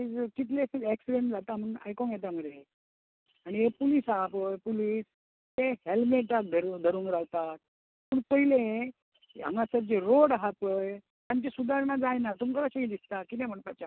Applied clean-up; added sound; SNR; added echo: none; none; none; none.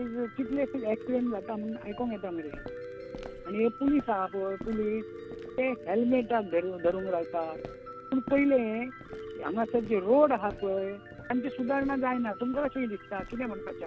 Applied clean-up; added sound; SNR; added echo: none; Walk, footsteps + Piano; 12 dB; none.